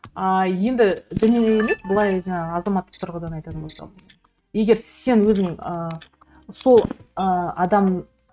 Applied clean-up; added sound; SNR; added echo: neural mask model RNNoise.